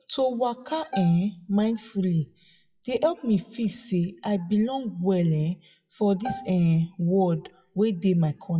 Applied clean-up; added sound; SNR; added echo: classical method WPE with log-MMSE.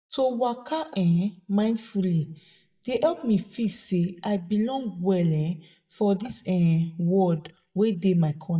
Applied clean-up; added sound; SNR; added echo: neural mask model DeepFilterNet 3.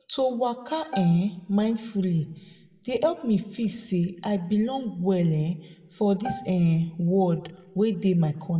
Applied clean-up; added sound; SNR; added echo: none; Bowed string instrument; 13 dB; reverberation time 1.4 s.